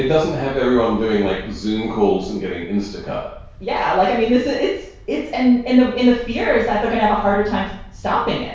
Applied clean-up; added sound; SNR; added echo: none; Ocean; 18 dB; reverberation time 0.6 s.